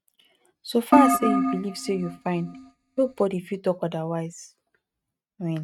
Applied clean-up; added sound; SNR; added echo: neural mask model RNNoise.